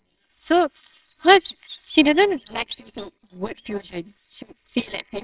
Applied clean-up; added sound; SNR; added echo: neural separator model SepFormer WHAMR!.